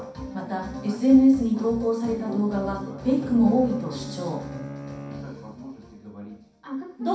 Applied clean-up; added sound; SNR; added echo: none; Bowed string instrument; 17 dB; reverberation time 0.6 s.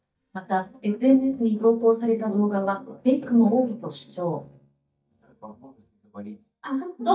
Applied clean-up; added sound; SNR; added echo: neural mask model DeepFilterNet 3.